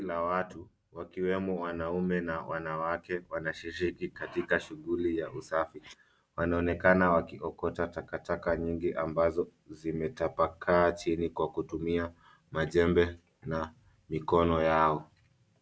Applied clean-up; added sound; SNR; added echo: none; none; none; none.